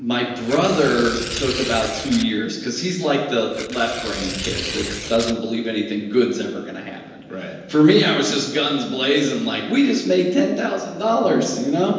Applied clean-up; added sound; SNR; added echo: none; Tearing; 9 dB; reverberation time 1.0 s.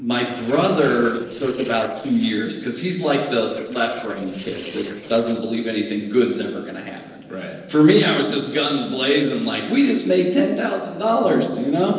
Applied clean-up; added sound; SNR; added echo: neural separator model SepFormer DNS4.